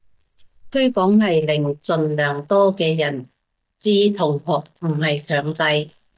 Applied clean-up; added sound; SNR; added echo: neural mask model DeepFilterNet 3.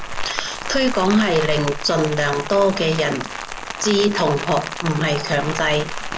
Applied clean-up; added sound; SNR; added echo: none; Rain; 7 dB; none.